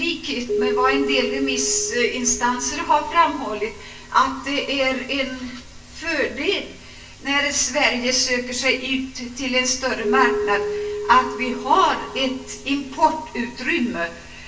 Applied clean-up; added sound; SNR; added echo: none; Keyboard (musical); 8 dB; reverberation time 0.3 s.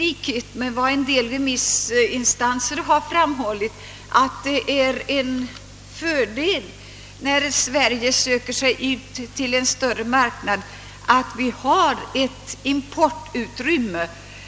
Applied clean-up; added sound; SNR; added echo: none; none; none; none.